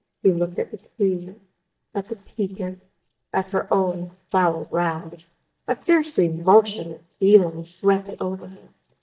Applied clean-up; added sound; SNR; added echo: neural mask model DeepFilterNet 3.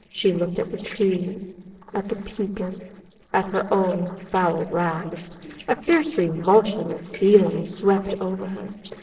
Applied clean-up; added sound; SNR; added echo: neural separator model SepFormer DNS4.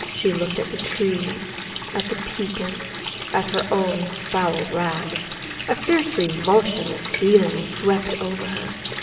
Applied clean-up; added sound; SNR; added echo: none; Water tap, faucet; 8 dB; reverberation time 1.9 s.